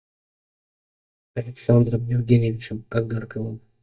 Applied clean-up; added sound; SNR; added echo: neural mask model DeepFilterNet 3.